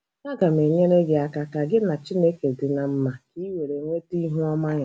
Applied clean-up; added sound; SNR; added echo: none; none; none; none.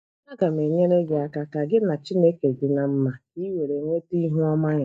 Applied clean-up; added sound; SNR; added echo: neural mask model DeepFilterNet 3.